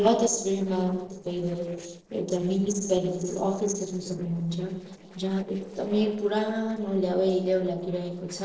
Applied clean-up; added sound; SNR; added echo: neural separator model SepFormer DNS4.